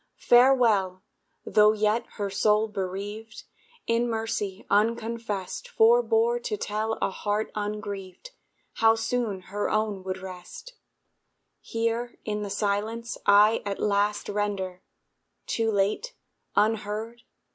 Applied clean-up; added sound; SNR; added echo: none; none; none; none.